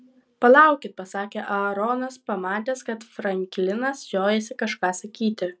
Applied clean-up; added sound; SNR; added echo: none; none; none; none.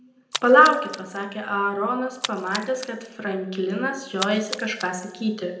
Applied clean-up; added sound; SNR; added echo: none; Splash, splatter; 12 dB; reverberation time 0.7 s.